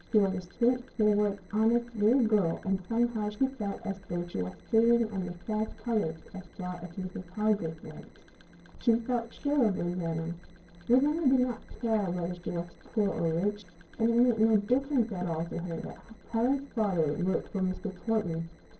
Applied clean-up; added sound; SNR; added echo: neural separator model SepFormer DNS4.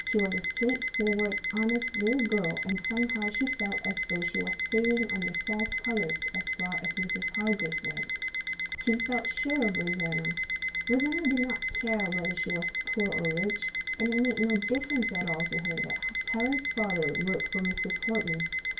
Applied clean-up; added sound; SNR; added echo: none; Alarm; 0 dB; reverberation time 0.3 s.